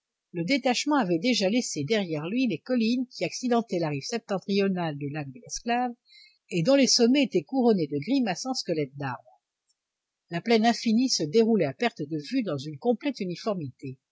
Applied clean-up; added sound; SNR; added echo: none; none; none; none.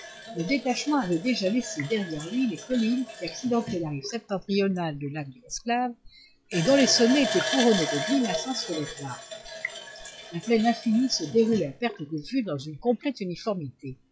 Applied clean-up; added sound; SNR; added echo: classical method log-MMSE.